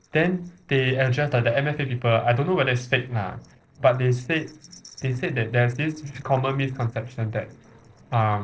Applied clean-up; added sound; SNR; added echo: neural separator model SepFormer DNS4.